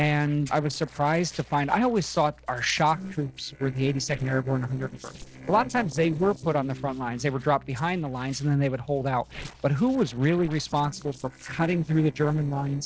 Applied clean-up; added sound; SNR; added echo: neural separator model SepFormer DNS4.